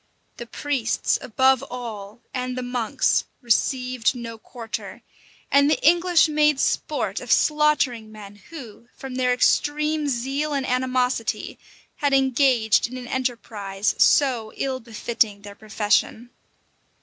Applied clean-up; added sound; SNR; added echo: none; none; none; none.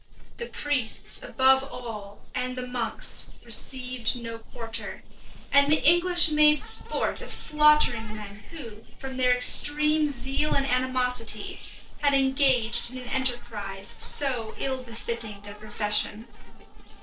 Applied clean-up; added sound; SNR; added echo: neural separator model SepFormer DNS4.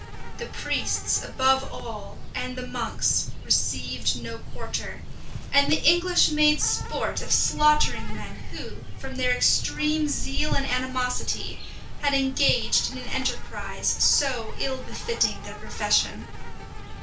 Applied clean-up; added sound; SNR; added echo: none; Insect; 2 dB; reverberation time 0.3 s.